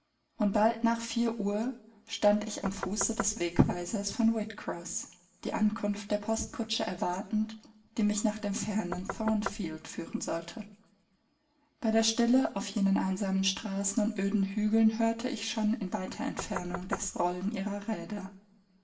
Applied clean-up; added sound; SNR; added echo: none; Knock; 10 dB; reverberation time 0.6 s.